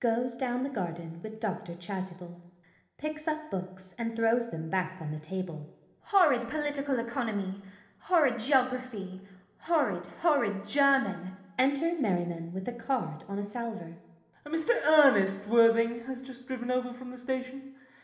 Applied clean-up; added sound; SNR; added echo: none; none; none; reverberation time 1.0 s.